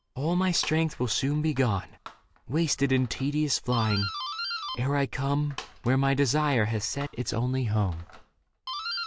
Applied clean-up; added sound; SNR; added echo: none; Doorbell; 13 dB; none.